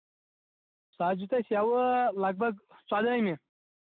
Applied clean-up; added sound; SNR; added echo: none; none; none; none.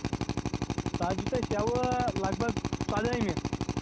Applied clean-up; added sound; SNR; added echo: none; Drill; -2 dB; none.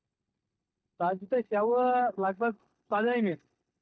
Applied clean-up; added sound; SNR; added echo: neural mask model DeepFilterNet 3.